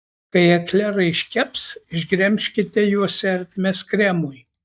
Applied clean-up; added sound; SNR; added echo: neural mask model DeepFilterNet 3.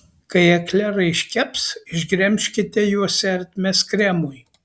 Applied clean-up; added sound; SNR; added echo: none; none; none; none.